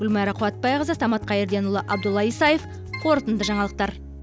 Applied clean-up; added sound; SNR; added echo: none; Keyboard (musical); 14 dB; none.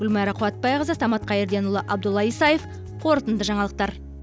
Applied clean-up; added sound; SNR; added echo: none; none; none; none.